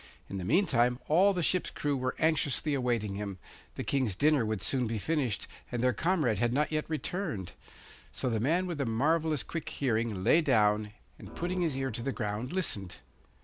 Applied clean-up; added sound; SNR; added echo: none; Organ; 17 dB; none.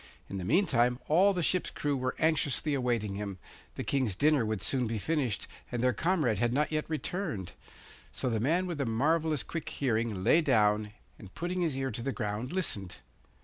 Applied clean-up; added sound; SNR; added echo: none; none; none; none.